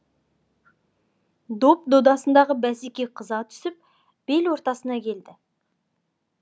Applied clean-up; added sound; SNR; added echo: none; none; none; none.